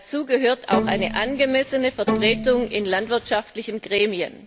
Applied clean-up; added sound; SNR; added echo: none; Bowed string instrument; 5 dB; none.